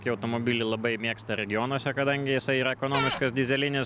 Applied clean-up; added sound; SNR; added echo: none; Cupboard open or close / Door; 3 dB; none.